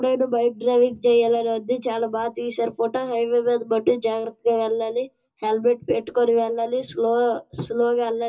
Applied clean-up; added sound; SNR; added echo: none; none; none; reverberation time 0.2 s.